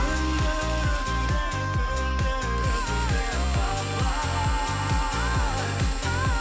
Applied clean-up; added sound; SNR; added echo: none; Trumpet + Drill; 12 dB; none.